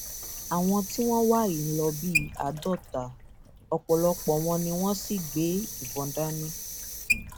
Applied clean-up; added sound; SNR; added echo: none; Sink (filling or washing) / Water tap, faucet; 7 dB; none.